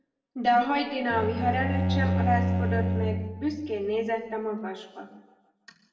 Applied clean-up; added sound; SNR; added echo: none; Bowed string instrument; -1 dB; reverberation time 1.0 s.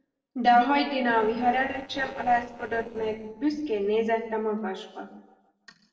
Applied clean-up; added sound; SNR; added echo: neural separator model SepFormer DNS4.